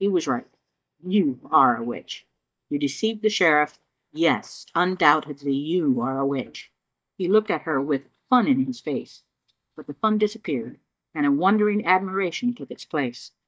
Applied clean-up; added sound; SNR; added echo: neural mask model DeepFilterNet 3.